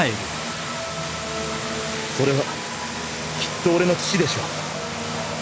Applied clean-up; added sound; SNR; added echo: none; Vehicle; 3 dB; none.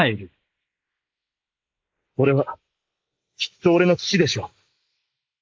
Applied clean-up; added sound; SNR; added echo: neural mask model Resemble Enhance denoiser.